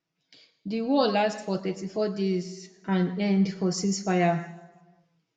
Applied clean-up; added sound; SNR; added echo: none; none; none; reverberation time 0.8 s.